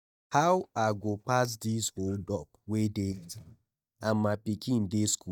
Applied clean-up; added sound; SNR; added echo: neural mask model DeepFilterNet 3.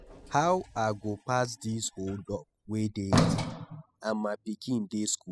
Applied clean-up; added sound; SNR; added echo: classical method spectral subtraction.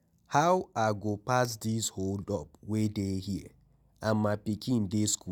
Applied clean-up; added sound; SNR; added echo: none; none; none; none.